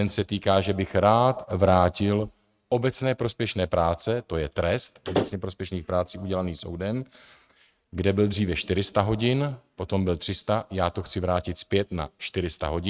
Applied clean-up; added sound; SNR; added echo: neural mask model RNNoise.